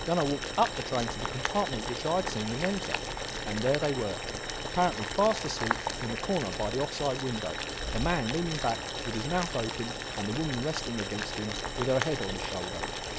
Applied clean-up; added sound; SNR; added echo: none; Boiling; 3 dB; none.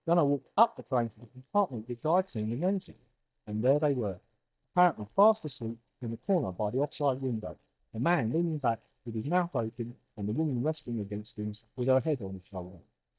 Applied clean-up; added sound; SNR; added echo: neural mask model DeepFilterNet 3.